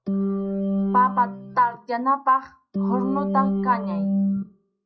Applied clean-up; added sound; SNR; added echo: classical method log-MMSE.